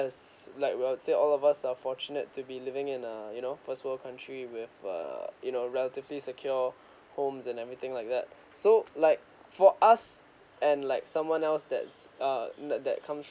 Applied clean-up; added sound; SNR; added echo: none; none; none; none.